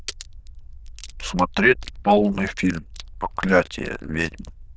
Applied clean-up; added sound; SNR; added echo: neural diffusion model UNIVERSE++.